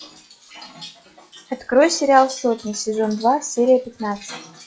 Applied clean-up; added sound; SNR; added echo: classical method log-MMSE.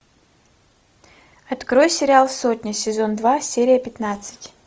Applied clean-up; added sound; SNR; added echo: none; none; none; none.